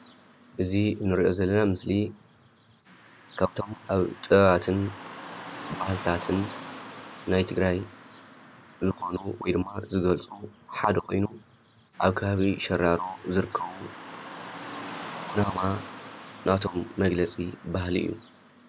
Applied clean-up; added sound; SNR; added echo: none; Car passing by / Traffic noise, roadway noise; 16 dB; none.